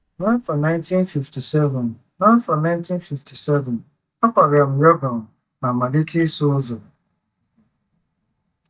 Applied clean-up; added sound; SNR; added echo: neural mask model DeepFilterNet 3.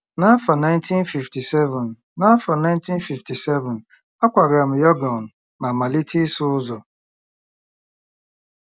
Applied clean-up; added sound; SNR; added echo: none; none; none; none.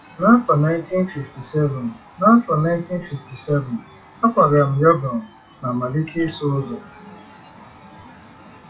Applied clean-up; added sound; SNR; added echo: classical method WPE with log-MMSE.